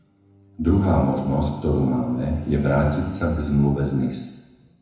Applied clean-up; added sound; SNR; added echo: none; Bowed string instrument; 19 dB; reverberation time 1.0 s.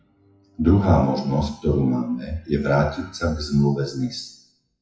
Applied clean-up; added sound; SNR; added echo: classical method WPE with log-MMSE.